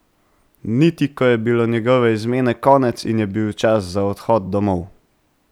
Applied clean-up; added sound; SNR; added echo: none; none; none; none.